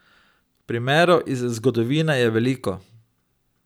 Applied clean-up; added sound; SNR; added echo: none; none; none; none.